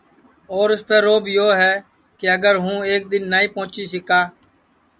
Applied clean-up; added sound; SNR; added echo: none; none; none; none.